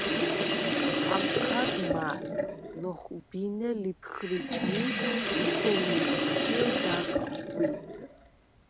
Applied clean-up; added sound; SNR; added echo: none; Sink (filling or washing); -4 dB; none.